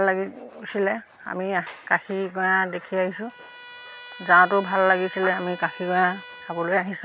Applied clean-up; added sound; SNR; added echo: none; Trumpet; 19 dB; none.